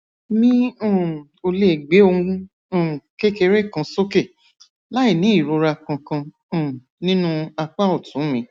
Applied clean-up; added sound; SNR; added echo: none; none; none; none.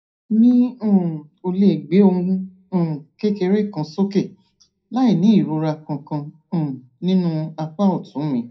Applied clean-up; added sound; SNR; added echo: none; none; none; reverberation time 0.2 s.